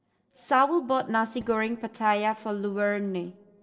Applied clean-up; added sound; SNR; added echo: neural separator model SepFormer DNS4.